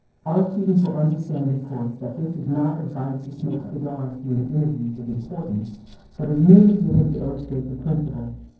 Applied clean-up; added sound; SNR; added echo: neural separator model SepFormer DNS4.